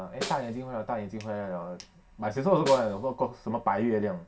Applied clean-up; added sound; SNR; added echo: none; Snare drum; 12 dB; reverberation time 0.2 s.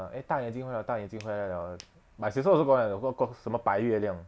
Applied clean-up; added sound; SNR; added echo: none; none; none; none.